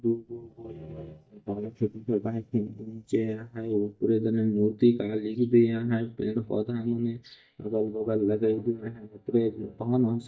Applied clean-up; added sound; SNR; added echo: neural mask model DeepFilterNet 3.